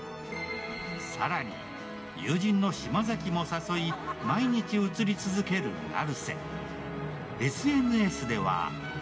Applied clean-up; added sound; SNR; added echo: none; Bird; 14 dB; reverberation time 1.2 s.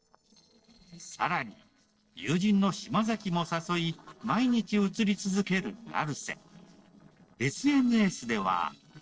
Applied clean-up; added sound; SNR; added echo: neural separator model SepFormer DNS4.